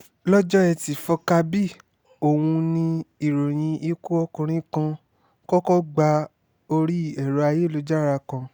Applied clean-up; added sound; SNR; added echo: none; none; none; none.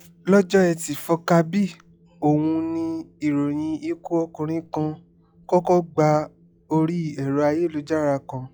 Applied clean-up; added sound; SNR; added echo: classical method log-MMSE.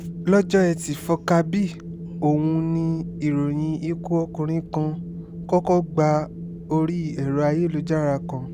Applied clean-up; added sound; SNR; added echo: none; Wind; 11 dB; none.